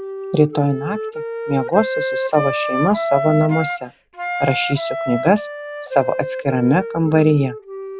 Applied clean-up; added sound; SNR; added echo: none; Wind instrument, woodwind instrument; 6 dB; none.